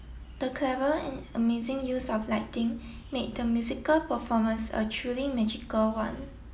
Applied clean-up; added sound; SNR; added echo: none; none; none; none.